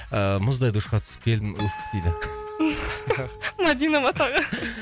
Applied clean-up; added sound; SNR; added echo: none; Wind instrument, woodwind instrument + Harp; 13 dB; none.